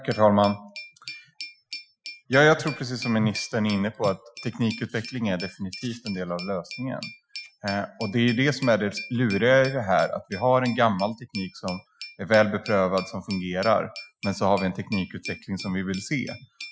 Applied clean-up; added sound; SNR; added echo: classical method Wiener filter.